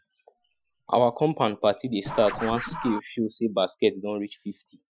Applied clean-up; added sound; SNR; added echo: classical method Wiener filter.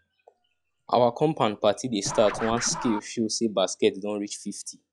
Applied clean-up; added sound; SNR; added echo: classical method log-MMSE.